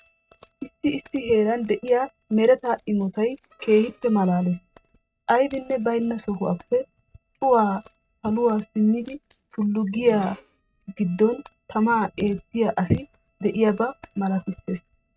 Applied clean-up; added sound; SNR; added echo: neural mask model RNNoise.